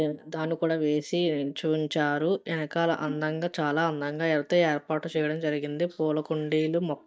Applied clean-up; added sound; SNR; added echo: neural mask model DeepFilterNet 3.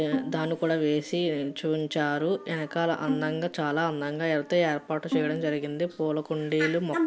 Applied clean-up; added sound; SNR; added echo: none; Bowed string instrument; 10 dB; none.